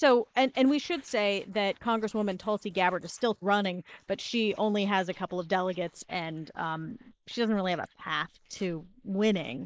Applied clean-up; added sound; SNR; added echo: neural mask model Resemble Enhance denoiser.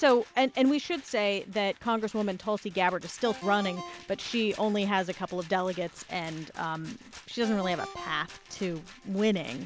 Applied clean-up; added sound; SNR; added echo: none; Ringtone + Rattle; 17 dB; none.